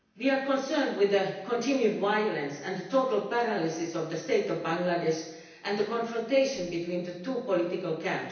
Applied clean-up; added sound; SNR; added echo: none; none; none; reverberation time 0.9 s.